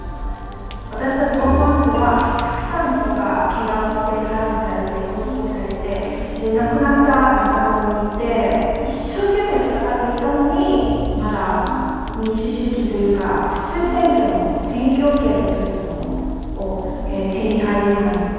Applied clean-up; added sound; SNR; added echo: none; Fire; 10 dB; reverberation time 2.1 s.